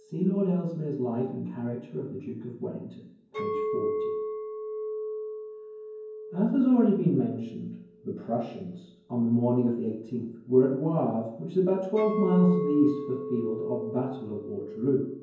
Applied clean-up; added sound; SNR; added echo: none; Chink, clink; 9 dB; reverberation time 0.9 s.